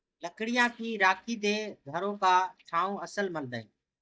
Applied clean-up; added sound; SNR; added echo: neural mask model DeepFilterNet 3.